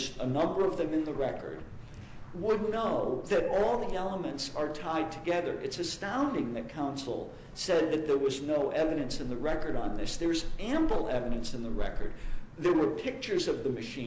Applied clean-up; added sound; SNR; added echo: none; none; none; none.